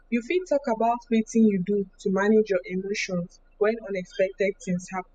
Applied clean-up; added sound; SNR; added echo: classical method spectral subtraction.